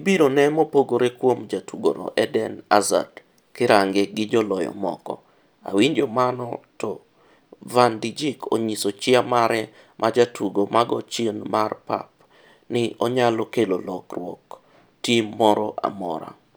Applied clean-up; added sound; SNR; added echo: none; none; none; none.